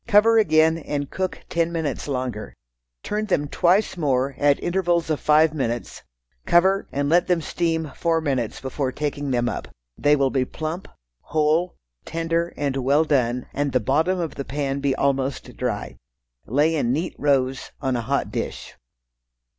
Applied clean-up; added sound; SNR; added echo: none; none; none; none.